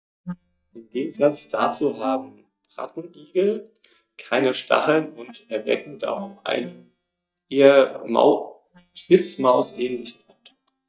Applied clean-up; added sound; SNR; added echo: neural mask model DeepFilterNet 3.